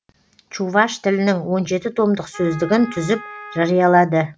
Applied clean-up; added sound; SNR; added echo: none; Wind instrument, woodwind instrument; 18 dB; none.